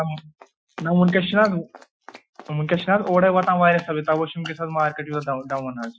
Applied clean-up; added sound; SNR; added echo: classical method Wiener filter.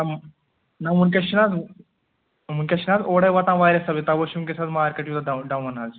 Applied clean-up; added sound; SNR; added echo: none; none; none; none.